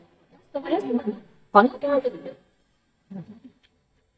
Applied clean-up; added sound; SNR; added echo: neural mask model DeepFilterNet 3.